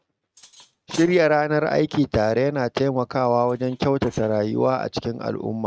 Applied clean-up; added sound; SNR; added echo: neural mask model RNNoise.